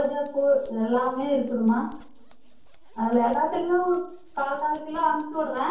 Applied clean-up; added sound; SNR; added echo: none; Zipper (clothing); 20 dB; reverberation time 0.6 s.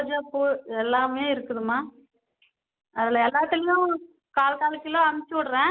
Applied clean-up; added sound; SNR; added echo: none; none; none; none.